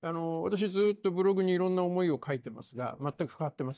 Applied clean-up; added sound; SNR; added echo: neural mask model DeepFilterNet 3.